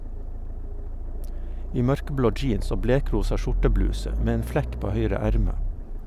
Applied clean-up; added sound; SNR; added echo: none; Accelerating, revving, vroom; -1 dB; none.